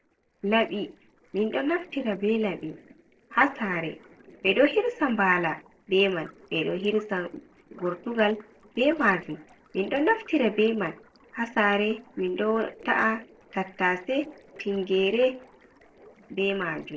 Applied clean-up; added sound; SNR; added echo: neural separator model SepFormer DNS4.